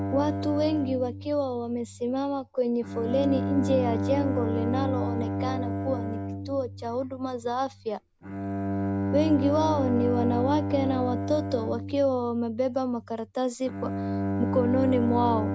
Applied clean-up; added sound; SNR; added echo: none; Bowed string instrument; 3 dB; none.